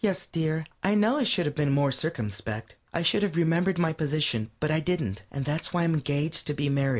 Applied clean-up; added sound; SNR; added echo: none; none; none; none.